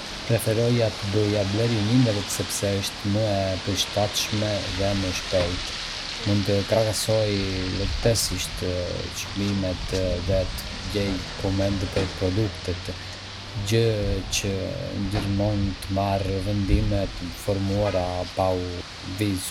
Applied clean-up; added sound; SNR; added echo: none; Rain; 7 dB; none.